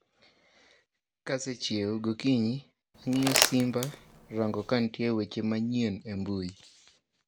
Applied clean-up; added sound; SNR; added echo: none; Crumpling, crinkling; 1 dB; none.